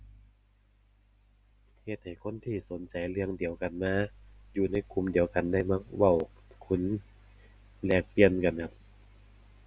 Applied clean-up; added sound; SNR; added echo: none; none; none; none.